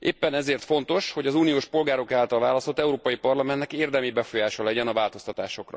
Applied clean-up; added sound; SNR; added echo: none; none; none; none.